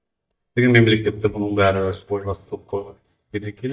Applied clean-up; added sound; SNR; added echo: neural mask model DeepFilterNet 3.